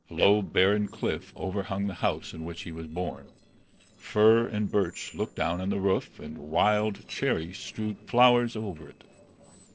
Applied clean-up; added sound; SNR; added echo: neural separator model SepFormer DNS4.